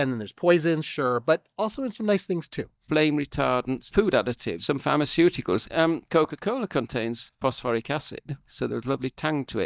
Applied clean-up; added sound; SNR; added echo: neural mask model DeepFilterNet 3.